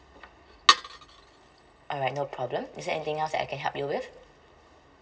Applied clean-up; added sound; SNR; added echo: none; none; none; reverberation time 0.7 s.